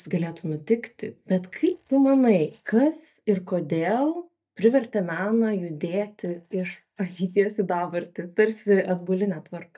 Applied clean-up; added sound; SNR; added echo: neural mask model DeepFilterNet 3.